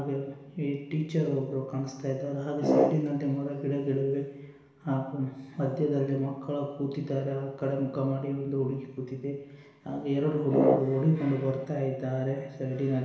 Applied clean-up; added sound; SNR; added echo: none; Brass instrument; -1 dB; reverberation time 1.1 s.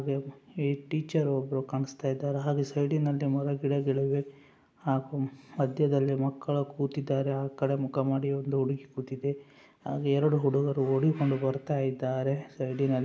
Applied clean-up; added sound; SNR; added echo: none; none; none; none.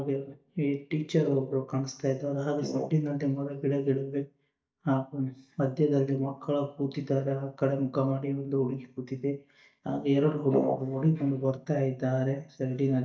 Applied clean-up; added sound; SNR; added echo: neural mask model DeepFilterNet 3.